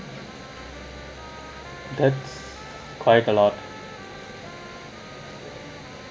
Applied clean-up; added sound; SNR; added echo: none; Trumpet; 18 dB; none.